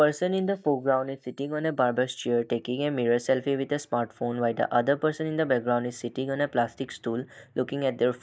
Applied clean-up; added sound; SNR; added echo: neural mask model DeepFilterNet 3.